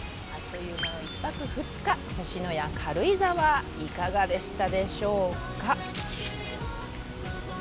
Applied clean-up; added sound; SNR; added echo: none; Water; 11 dB; none.